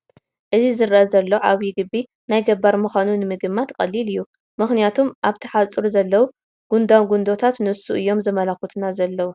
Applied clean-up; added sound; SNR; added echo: none; none; none; none.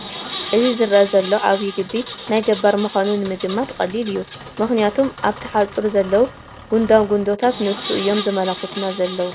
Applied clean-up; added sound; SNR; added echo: none; Engine; 13 dB; none.